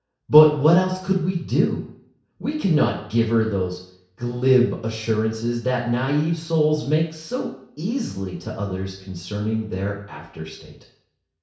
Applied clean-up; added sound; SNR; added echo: none; none; none; reverberation time 0.6 s.